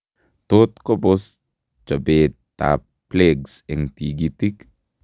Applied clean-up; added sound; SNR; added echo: none; none; none; none.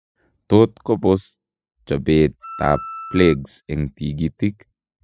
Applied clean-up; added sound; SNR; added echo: classical method spectral subtraction.